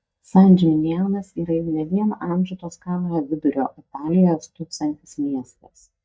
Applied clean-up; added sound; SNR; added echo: neural mask model DeepFilterNet 3.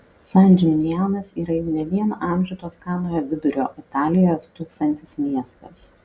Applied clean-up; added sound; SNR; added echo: none; none; none; none.